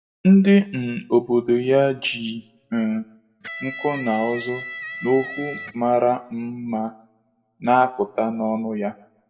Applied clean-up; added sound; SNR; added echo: none; Electric guitar; 12 dB; reverberation time 0.6 s.